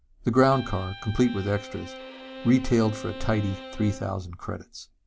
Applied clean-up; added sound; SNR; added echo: none; Bowed string instrument; 15 dB; none.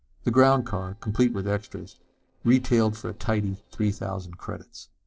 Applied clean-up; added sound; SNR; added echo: neural separator model SepFormer DNS4.